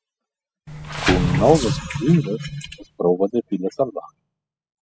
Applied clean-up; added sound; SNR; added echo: classical method spectral subtraction.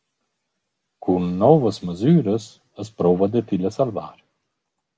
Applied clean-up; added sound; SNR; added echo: none; none; none; none.